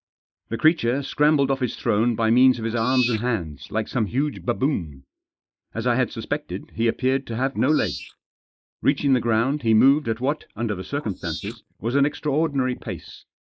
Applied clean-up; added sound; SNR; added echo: neural mask model Resemble Enhance denoiser.